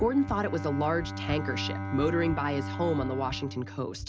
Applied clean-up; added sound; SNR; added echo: none; Bowed string instrument; 6 dB; none.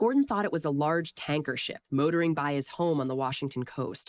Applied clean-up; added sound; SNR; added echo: neural mask model Resemble Enhance denoiser.